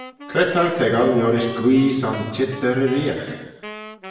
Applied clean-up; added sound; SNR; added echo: none; Wind instrument, woodwind instrument; 16 dB; reverberation time 1.1 s.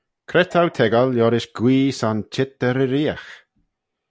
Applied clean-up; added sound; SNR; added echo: none; none; none; none.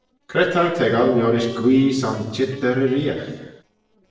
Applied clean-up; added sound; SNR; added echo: neural separator model SepFormer DNS4.